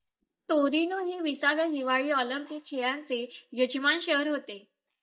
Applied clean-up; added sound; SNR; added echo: neural mask model DeepFilterNet 3.